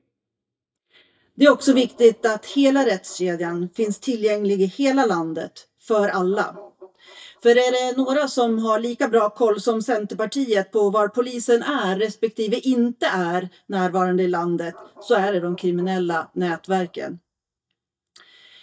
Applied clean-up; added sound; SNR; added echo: neural mask model DeepFilterNet 3.